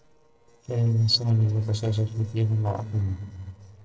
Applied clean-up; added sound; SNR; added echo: neural separator model SepFormer DNS4.